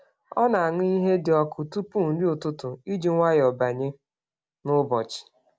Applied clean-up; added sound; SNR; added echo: none; none; none; none.